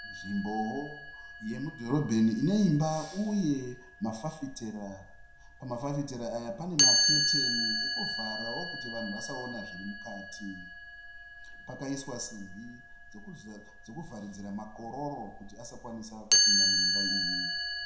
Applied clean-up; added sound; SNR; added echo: none; Chime; -2 dB; reverberation time 0.5 s.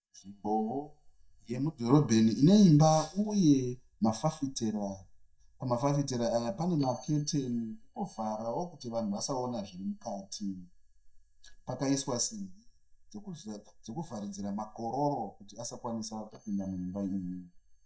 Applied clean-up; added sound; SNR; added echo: neural mask model DeepFilterNet 3.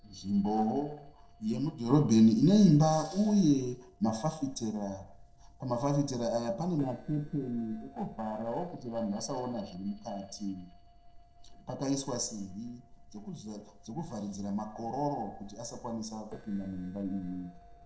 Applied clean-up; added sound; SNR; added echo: neural separator model SepFormer DNS4.